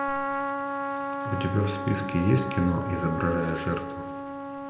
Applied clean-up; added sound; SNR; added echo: none; Trumpet; 4 dB; reverberation time 0.7 s.